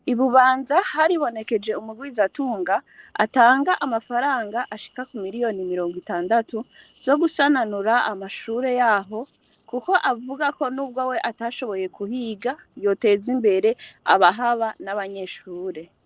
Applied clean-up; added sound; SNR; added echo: neural separator model SepFormer DNS4.